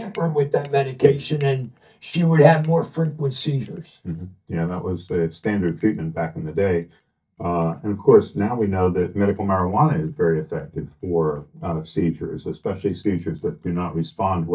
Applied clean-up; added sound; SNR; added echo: neural mask model DeepFilterNet 3.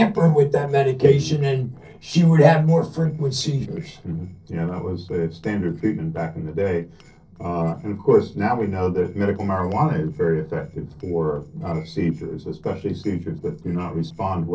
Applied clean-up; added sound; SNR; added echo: neural separator model SepFormer DNS4.